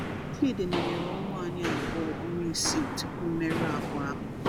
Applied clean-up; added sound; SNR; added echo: none; Walk, footsteps; 0 dB; none.